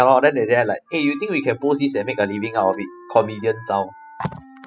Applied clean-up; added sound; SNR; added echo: classical method spectral subtraction.